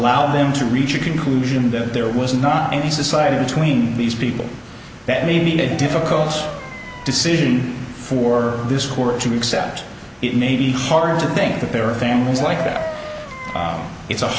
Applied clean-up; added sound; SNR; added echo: none; Chicken, rooster; 16 dB; none.